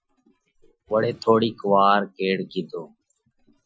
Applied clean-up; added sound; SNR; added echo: classical method Wiener filter.